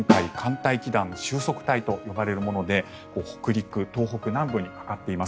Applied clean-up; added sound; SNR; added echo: none; Snare drum; 1 dB; none.